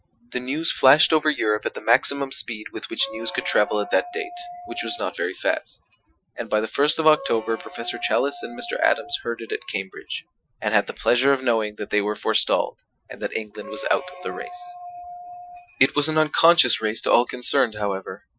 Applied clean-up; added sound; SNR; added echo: classical method Wiener filter.